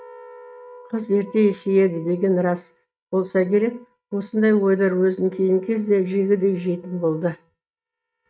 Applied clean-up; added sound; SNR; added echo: neural mask model RNNoise.